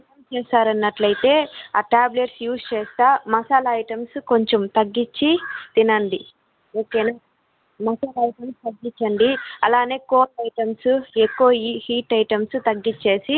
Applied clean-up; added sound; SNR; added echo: none; none; none; none.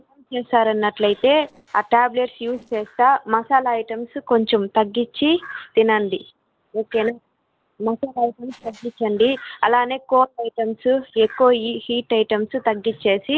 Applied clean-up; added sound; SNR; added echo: neural separator model SepFormer DNS4.